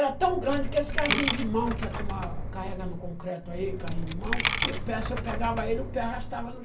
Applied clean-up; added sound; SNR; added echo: none; Coin (dropping); 0 dB; reverberation time 0.2 s.